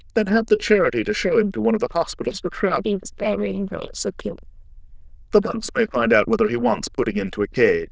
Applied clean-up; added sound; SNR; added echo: neural diffusion model UNIVERSE++.